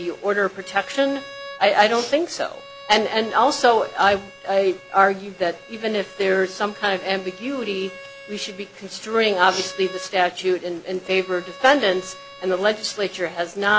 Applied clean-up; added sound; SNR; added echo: none; Bowed string instrument; 19 dB; none.